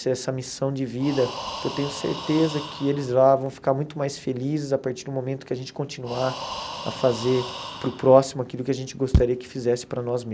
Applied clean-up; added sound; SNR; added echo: none; Breathing; 13 dB; none.